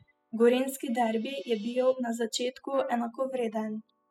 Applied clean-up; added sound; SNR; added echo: classical method spectral subtraction.